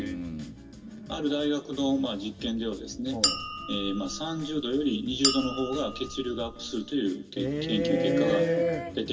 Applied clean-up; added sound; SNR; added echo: none; Chink, clink; 5 dB; reverberation time 2.1 s.